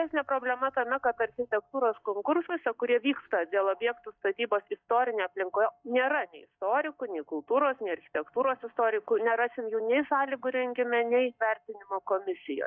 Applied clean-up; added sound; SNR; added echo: neural mask model DeepFilterNet 3.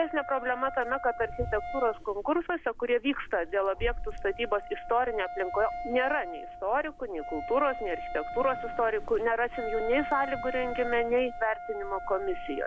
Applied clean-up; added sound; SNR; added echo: none; Wind instrument, woodwind instrument; 10 dB; none.